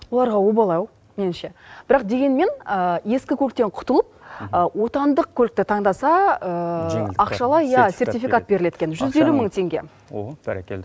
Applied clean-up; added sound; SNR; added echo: none; none; none; none.